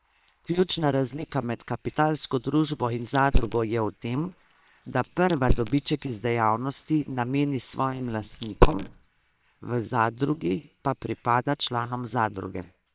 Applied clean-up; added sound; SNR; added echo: neural separator model SepFormer WHAM!.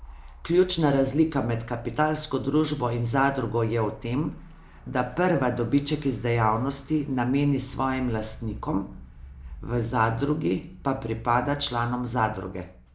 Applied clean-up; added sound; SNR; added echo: none; none; none; none.